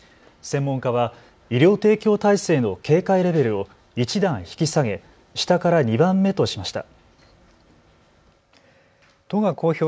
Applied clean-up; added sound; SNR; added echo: none; none; none; none.